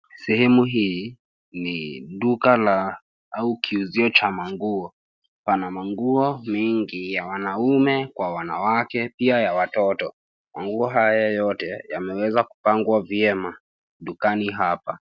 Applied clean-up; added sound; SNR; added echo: none; none; none; none.